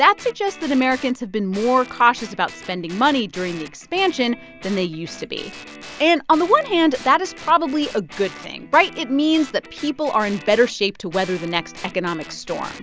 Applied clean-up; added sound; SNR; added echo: none; Guitar; 18 dB; none.